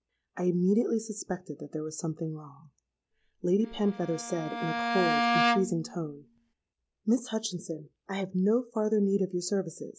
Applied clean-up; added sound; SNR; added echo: none; Bowed string instrument; 1 dB; none.